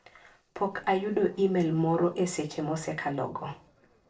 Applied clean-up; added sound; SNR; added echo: neural separator model SepFormer DNS4.